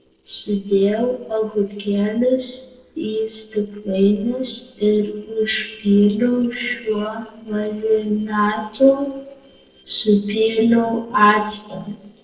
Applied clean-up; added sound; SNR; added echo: neural separator model SepFormer DNS4.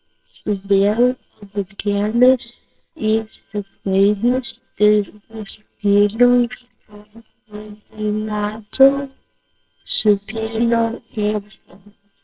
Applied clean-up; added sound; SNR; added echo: neural separator model SepFormer WHAMR!.